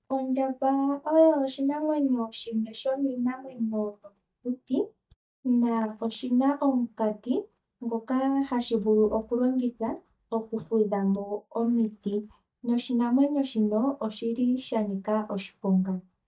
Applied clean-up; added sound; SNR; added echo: neural mask model DeepFilterNet 3.